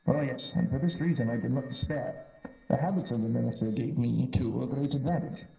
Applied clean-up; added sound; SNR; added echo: neural separator model SepFormer DNS4.